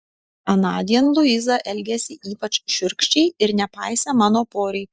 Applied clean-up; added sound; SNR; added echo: neural mask model Resemble Enhance denoiser.